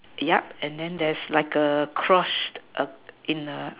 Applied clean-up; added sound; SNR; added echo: none; none; none; none.